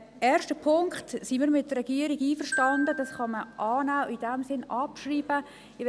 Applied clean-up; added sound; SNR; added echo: none; Glockenspiel; 10 dB; none.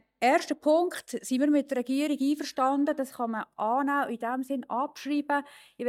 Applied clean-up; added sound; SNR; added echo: neural mask model DeepFilterNet 3.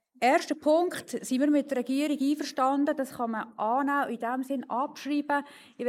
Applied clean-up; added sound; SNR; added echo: neural mask model Resemble Enhance denoiser.